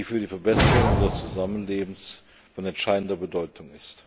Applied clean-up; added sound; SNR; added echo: none; Whoosh, swoosh, swish; -4 dB; none.